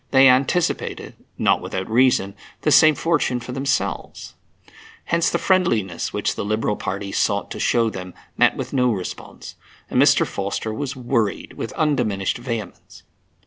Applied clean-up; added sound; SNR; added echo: none; none; none; none.